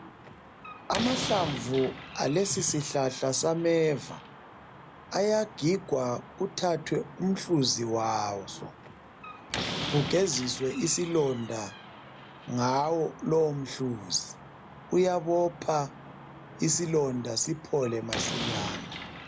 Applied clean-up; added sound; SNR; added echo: none; Slam; 11 dB; none.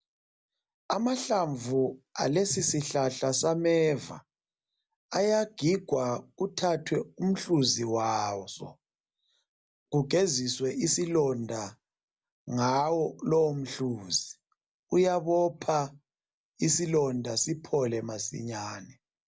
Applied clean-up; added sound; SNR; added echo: none; none; none; none.